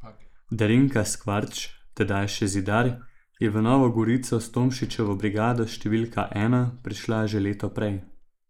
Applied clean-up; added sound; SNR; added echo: neural mask model Resemble Enhance denoiser.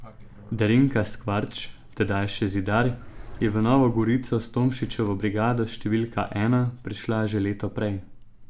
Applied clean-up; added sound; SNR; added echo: none; Sliding door; 14 dB; none.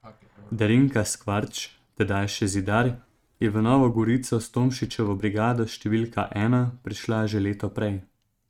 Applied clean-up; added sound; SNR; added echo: neural mask model RNNoise.